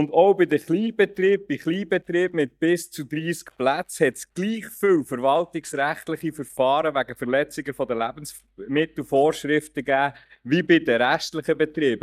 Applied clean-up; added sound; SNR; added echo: neural mask model DeepFilterNet 3.